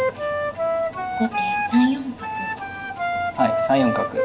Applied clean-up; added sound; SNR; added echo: none; Wind instrument, woodwind instrument; 0 dB; reverberation time 1.7 s.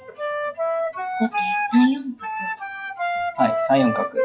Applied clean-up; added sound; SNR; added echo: classical method WPE with log-MMSE.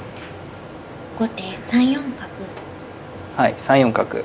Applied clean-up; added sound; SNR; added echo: none; none; none; none.